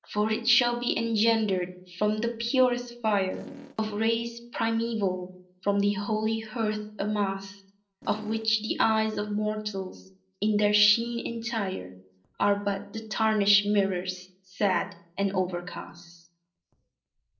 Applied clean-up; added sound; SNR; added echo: neural separator model SepFormer DNS4.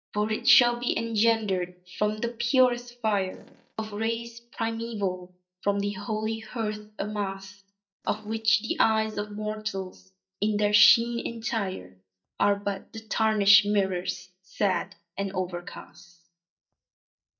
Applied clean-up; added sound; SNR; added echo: neural mask model DeepFilterNet 3.